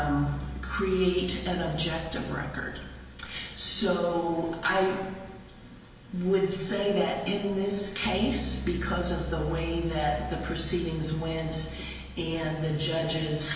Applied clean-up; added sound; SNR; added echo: none; Bass guitar; 11 dB; reverberation time 1.0 s.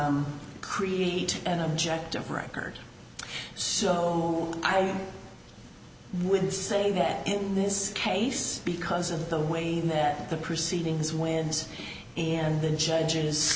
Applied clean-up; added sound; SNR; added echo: none; none; none; none.